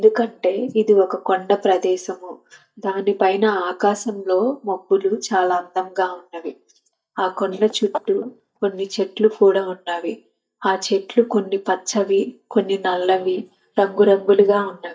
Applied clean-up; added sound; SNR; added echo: neural mask model DeepFilterNet 3.